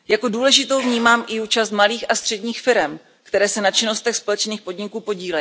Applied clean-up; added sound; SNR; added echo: none; none; none; none.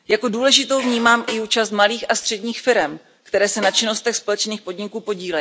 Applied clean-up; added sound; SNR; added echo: none; Snare drum; 16 dB; none.